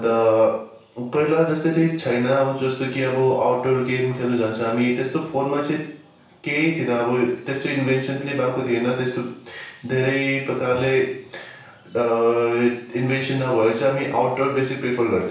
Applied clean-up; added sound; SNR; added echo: none; none; none; reverberation time 0.7 s.